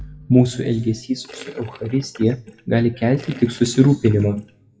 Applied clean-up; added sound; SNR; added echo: classical method WPE with log-MMSE.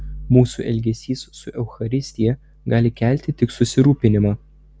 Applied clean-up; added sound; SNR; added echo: none; none; none; none.